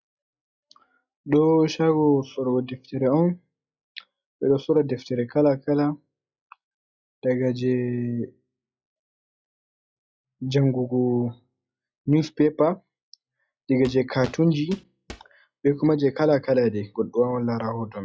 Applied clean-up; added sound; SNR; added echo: classical method log-MMSE.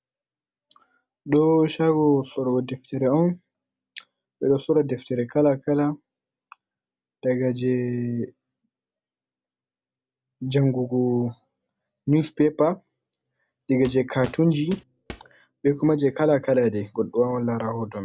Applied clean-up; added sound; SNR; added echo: none; Walk, footsteps; 17 dB; none.